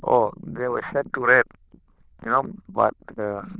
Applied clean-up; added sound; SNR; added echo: neural diffusion model UNIVERSE++.